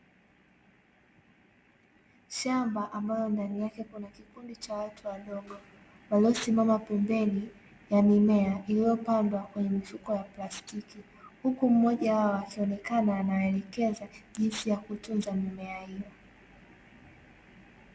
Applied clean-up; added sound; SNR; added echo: none; none; none; none.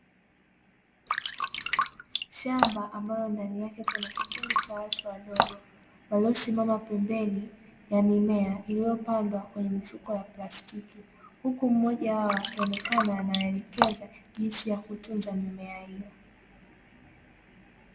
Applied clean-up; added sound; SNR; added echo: none; Drip; -1 dB; reverberation time 0.9 s.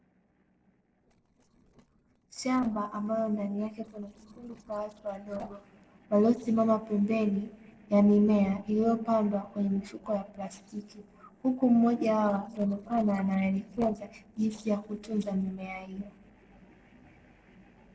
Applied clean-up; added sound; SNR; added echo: neural separator model SepFormer DNS4.